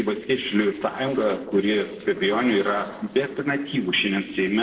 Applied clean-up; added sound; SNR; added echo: neural separator model SepFormer DNS4.